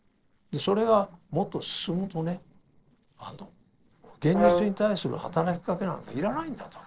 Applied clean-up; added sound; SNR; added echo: neural separator model SepFormer DNS4.